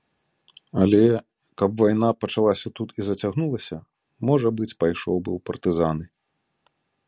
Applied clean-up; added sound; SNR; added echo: none; none; none; none.